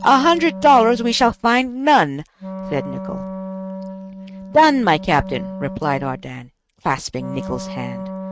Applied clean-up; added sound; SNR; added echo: neural mask model RNNoise.